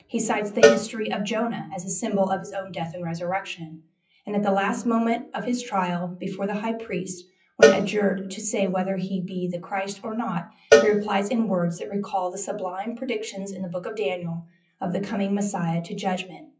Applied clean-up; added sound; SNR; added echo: classical method WPE with log-MMSE.